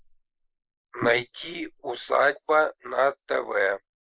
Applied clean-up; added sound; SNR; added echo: neural mask model Resemble Enhance denoiser.